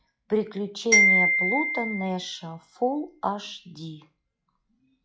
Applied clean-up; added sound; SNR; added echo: classical method log-MMSE.